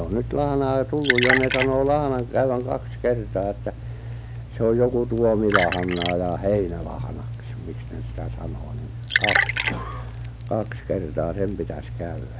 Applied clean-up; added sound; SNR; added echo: none; Liquid; 4 dB; none.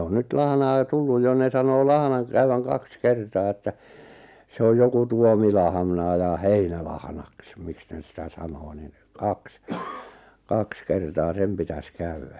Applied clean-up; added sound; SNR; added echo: none; none; none; none.